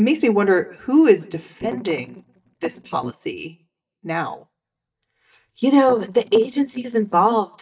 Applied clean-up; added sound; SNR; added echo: neural mask model DeepFilterNet 3.